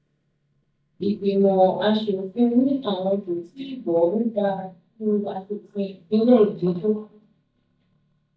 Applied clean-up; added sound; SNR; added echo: neural mask model DeepFilterNet 3.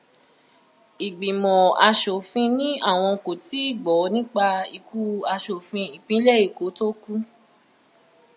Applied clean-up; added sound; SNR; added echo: none; none; none; none.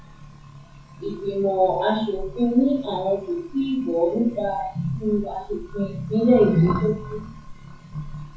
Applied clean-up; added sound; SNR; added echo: classical method WPE with log-MMSE.